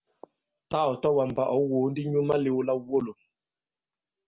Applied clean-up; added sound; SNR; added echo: none; none; none; none.